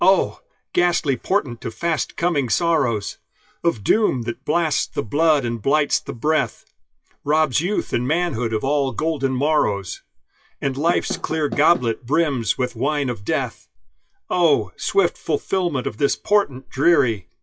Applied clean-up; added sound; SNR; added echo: classical method WPE with log-MMSE.